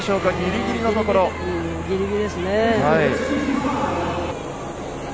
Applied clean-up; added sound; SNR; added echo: none; none; none; none.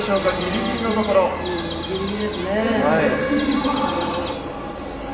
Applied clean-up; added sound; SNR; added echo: none; Bird vocalization, bird call, bird song; 14 dB; reverberation time 1.3 s.